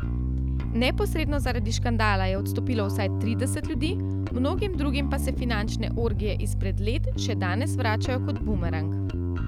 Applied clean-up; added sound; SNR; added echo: none; Bass guitar; -4 dB; none.